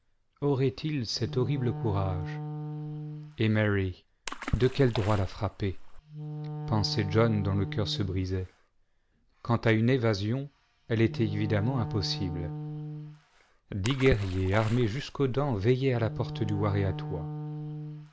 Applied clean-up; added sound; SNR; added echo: none; Wind instrument, woodwind instrument + Water / Splash, splatter; 9 dB; none.